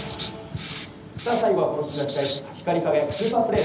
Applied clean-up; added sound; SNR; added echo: none; Writing; 12 dB; reverberation time 0.8 s.